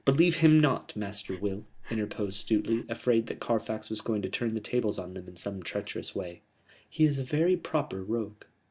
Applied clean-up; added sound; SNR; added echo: none; Breathing; 16 dB; none.